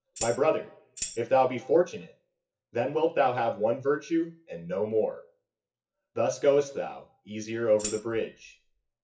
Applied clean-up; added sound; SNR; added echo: classical method WPE with log-MMSE.